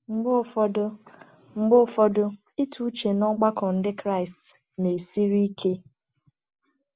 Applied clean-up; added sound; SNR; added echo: none; none; none; none.